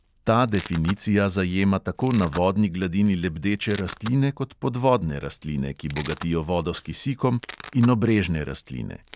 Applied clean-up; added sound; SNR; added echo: none; Domestic sounds, home sounds; 17 dB; none.